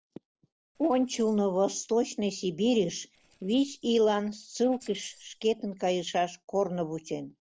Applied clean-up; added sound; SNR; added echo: neural separator model SepFormer DNS4.